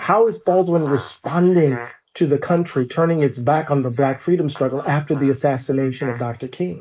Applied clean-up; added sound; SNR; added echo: neural mask model Resemble Enhance denoiser.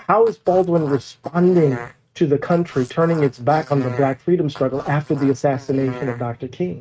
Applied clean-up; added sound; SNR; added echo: neural mask model RNNoise.